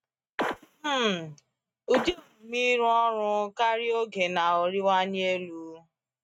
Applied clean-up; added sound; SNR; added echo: neural mask model RNNoise.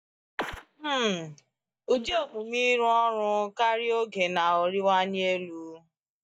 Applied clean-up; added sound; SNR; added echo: neural mask model DeepFilterNet 3.